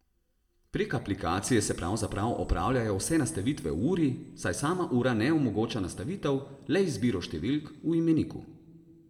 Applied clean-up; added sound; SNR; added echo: none; none; none; reverberation time 0.9 s.